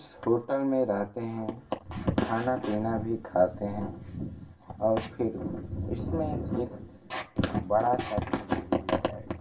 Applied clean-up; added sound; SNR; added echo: none; none; none; reverberation time 0.2 s.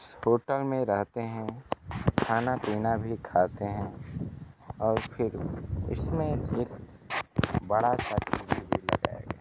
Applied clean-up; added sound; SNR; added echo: none; none; none; none.